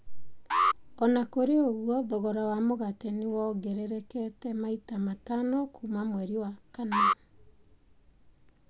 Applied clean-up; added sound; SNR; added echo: none; Alarm; 1 dB; none.